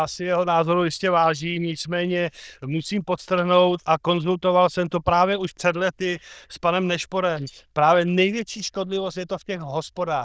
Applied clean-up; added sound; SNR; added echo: neural diffusion model UNIVERSE++.